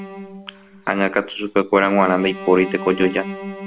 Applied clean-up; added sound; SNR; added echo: none; Bowed string instrument; 13 dB; none.